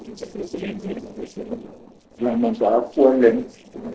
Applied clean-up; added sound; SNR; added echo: neural separator model SepFormer DNS4.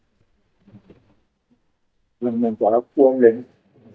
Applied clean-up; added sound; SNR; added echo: neural mask model DeepFilterNet 3.